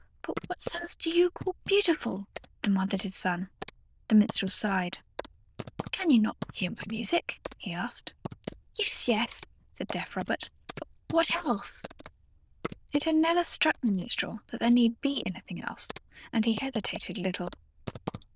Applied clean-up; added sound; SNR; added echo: neural diffusion model UNIVERSE++.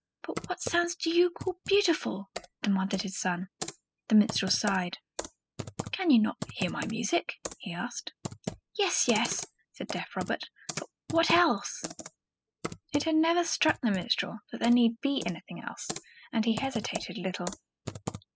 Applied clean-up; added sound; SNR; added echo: classical method spectral subtraction.